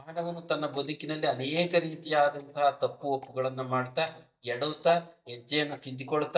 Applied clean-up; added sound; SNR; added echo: neural mask model DeepFilterNet 3.